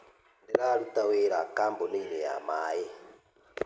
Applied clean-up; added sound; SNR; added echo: none; none; none; none.